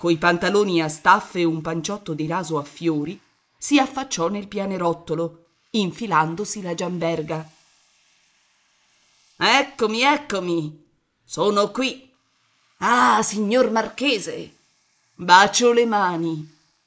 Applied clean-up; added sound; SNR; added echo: neural mask model Resemble Enhance denoiser.